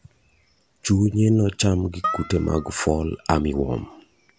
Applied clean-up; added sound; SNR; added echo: none; Harp; 11 dB; none.